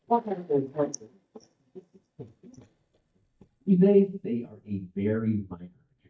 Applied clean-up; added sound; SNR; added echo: neural mask model DeepFilterNet 3.